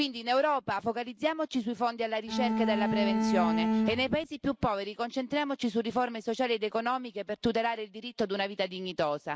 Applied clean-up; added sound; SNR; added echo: none; Bowed string instrument; -2 dB; none.